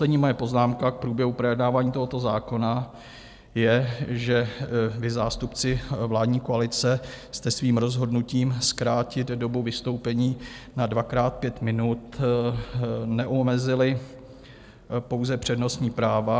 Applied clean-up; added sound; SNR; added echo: none; none; none; none.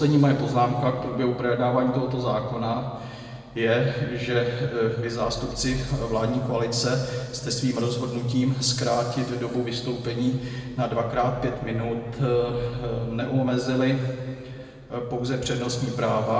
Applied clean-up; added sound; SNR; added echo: none; none; none; reverberation time 2.1 s.